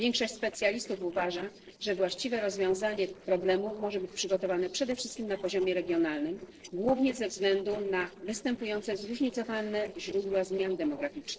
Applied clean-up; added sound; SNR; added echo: neural separator model SepFormer DNS4.